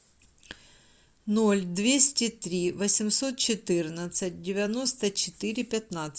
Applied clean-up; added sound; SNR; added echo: none; none; none; none.